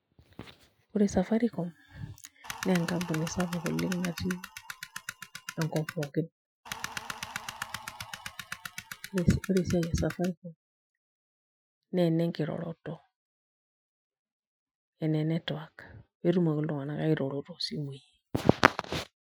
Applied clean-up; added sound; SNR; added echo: classical method Wiener filter.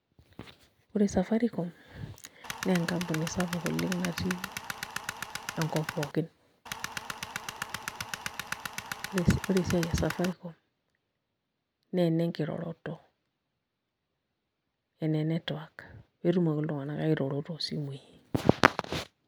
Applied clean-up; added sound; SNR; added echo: none; Tools; 6 dB; none.